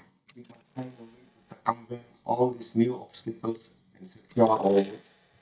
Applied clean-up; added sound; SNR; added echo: neural mask model DeepFilterNet 3.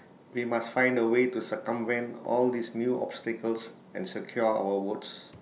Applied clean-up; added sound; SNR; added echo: none; none; none; none.